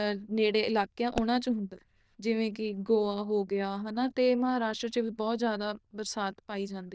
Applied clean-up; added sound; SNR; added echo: neural diffusion model UNIVERSE++.